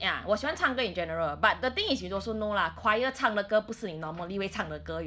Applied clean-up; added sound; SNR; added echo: none; none; none; none.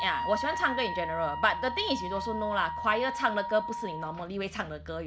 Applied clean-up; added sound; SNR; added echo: none; Wind instrument, woodwind instrument; 5 dB; none.